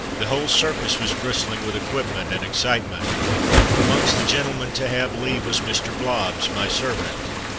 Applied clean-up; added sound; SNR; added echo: none; Waves, surf; -1 dB; none.